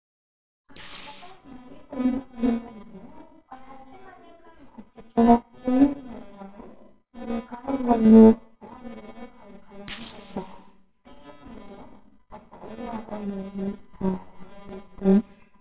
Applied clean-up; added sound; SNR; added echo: neural separator model SepFormer WHAMR!.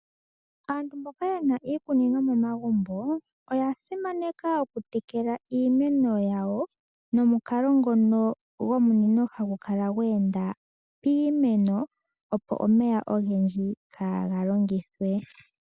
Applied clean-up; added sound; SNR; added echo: none; none; none; none.